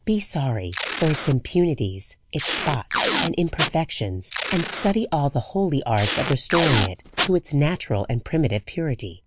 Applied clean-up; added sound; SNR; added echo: none; Packing tape, duct tape; 5 dB; none.